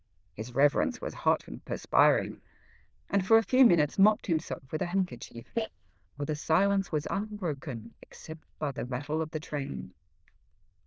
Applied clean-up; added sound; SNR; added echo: neural diffusion model UNIVERSE++.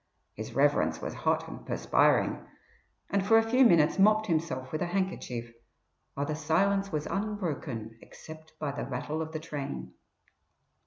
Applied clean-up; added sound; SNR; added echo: none; none; none; none.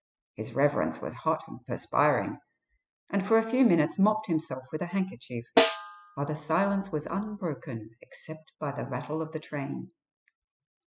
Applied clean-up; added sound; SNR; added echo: classical method spectral subtraction.